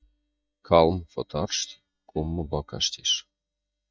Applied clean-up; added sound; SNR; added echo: neural mask model DeepFilterNet 3.